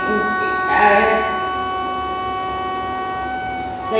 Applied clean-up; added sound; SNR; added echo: none; Wind instrument, woodwind instrument; 0 dB; reverberation time 1.1 s.